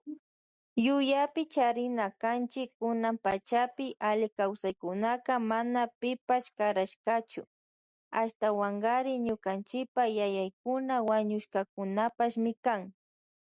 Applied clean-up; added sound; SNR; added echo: none; none; none; none.